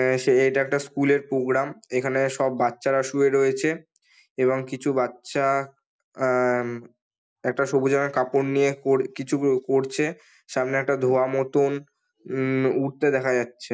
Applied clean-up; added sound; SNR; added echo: none; none; none; none.